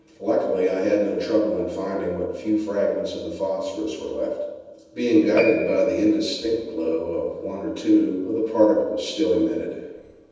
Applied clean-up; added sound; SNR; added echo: neural separator model SepFormer DNS4.